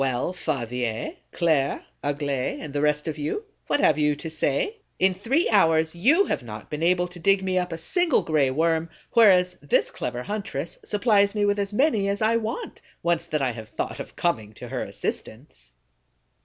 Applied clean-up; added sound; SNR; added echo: none; none; none; none.